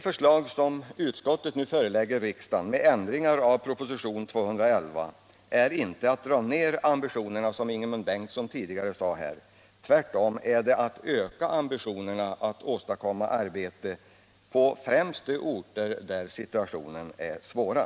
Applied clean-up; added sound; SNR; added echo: none; none; none; none.